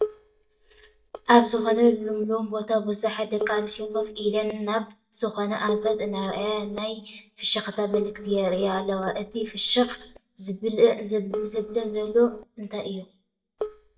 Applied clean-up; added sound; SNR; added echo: neural mask model DeepFilterNet 3.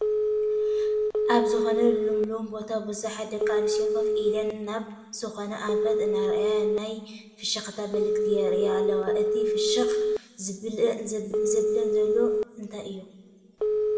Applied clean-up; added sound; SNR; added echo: none; Telephone; -4 dB; reverberation time 1.6 s.